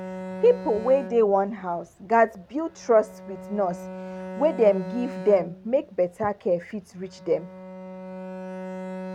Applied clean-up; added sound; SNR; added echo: none; Bowed string instrument; 13 dB; none.